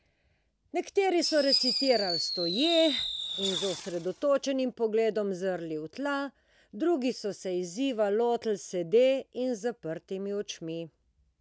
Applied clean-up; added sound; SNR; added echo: none; Fireworks; 3 dB; none.